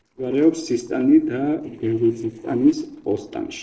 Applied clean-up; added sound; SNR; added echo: neural separator model SepFormer DNS4.